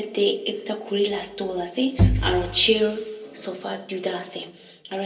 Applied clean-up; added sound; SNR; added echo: none; Bowed string instrument; -2 dB; reverberation time 0.3 s.